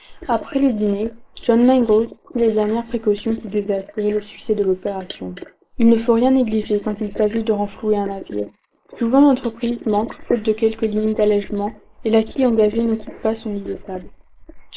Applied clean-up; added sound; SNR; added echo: neural mask model Resemble Enhance denoiser.